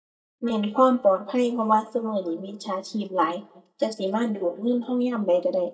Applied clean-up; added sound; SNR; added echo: neural mask model DeepFilterNet 3.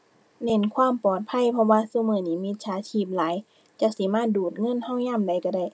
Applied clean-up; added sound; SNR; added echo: none; none; none; none.